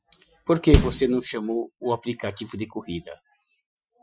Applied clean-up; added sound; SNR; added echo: classical method Wiener filter.